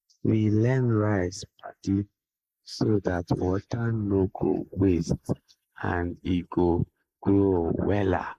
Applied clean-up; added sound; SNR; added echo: neural mask model Resemble Enhance denoiser.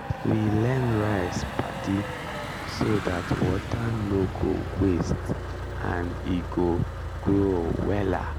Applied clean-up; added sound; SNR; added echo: none; Motor vehicle (road); 6 dB; none.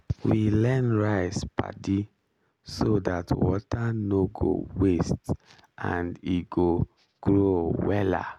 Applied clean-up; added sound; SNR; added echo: none; none; none; none.